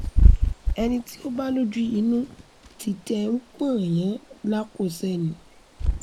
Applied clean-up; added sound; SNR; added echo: none; Wind / Bird; -2 dB; none.